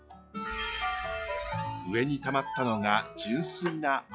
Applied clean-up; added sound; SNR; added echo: classical method log-MMSE.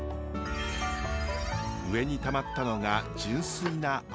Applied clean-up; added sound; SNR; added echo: none; Squeak; 14 dB; none.